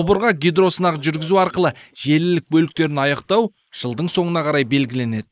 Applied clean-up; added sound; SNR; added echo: neural mask model Resemble Enhance denoiser.